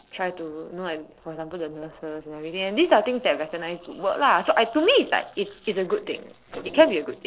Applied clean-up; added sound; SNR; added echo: neural separator model SepFormer DNS4.